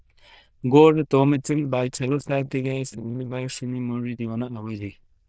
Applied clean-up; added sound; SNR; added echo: neural diffusion model UNIVERSE++.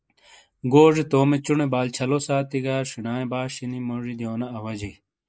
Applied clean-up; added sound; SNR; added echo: neural mask model Resemble Enhance denoiser.